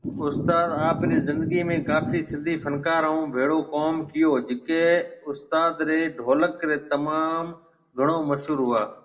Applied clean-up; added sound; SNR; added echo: none; none; none; reverberation time 0.4 s.